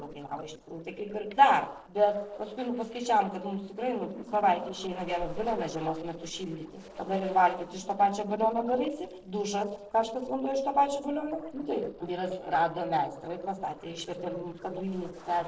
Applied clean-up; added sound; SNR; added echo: neural separator model SepFormer DNS4.